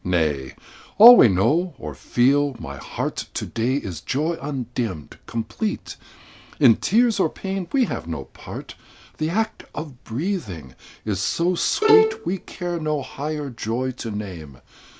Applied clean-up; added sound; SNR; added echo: none; Bowed string instrument; -2 dB; none.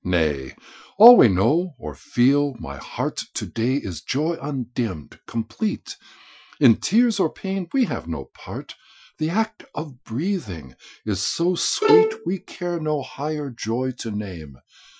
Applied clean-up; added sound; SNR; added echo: classical method Wiener filter.